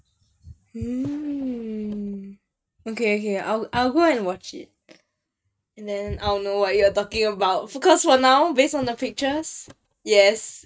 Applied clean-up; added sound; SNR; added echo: neural mask model RNNoise.